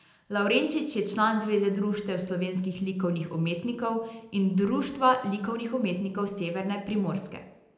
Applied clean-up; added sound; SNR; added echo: none; none; none; reverberation time 0.8 s.